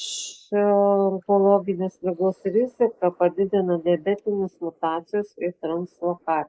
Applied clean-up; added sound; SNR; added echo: neural mask model Resemble Enhance denoiser.